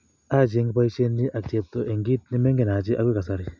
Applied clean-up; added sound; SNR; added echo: none; none; none; none.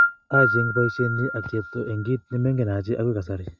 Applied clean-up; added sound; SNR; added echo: neural mask model RNNoise.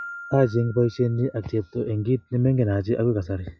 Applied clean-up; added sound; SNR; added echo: classical method log-MMSE.